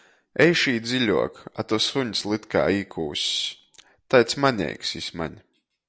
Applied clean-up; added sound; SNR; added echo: none; none; none; none.